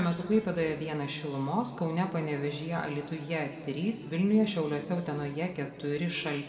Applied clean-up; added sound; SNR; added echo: none; none; none; reverberation time 1.7 s.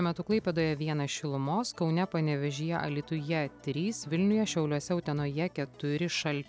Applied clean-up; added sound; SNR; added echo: none; none; none; none.